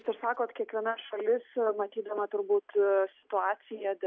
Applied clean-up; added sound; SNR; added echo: none; none; none; none.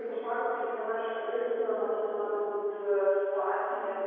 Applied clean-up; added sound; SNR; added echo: none; none; none; reverberation time 2.2 s.